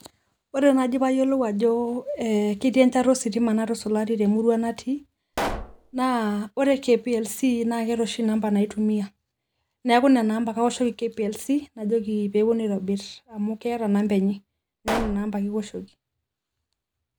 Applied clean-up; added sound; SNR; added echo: none; Explosion; 8 dB; none.